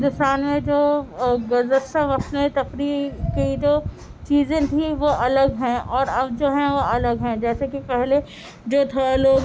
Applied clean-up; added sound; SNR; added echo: none; none; none; none.